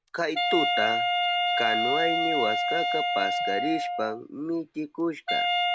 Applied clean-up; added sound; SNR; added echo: none; Wind instrument, woodwind instrument; -4 dB; none.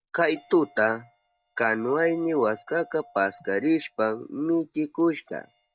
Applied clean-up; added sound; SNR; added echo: neural mask model DeepFilterNet 3.